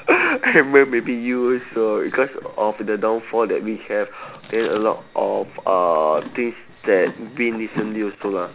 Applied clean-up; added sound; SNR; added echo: none; Chewing, mastication; 19 dB; none.